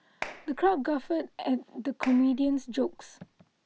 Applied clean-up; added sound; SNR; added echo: none; Clapping; 14 dB; none.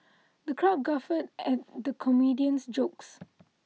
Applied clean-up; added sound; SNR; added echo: none; none; none; none.